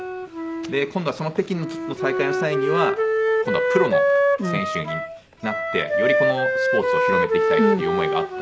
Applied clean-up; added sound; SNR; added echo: none; Wind instrument, woodwind instrument; -4 dB; none.